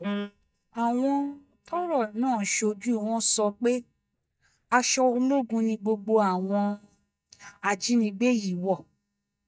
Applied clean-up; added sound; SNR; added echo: neural mask model DeepFilterNet 3.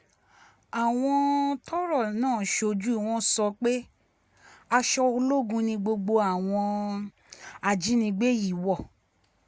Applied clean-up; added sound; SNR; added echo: none; none; none; none.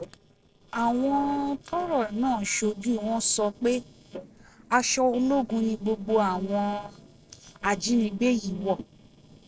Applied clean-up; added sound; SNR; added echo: neural separator model SepFormer DNS4.